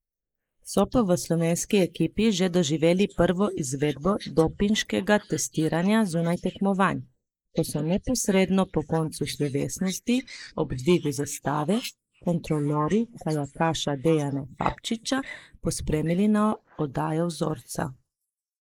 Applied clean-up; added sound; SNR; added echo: neural mask model Resemble Enhance denoiser.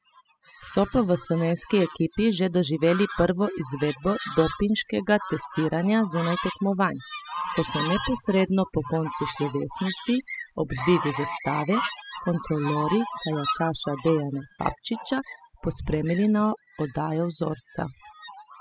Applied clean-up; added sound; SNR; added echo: classical method spectral subtraction.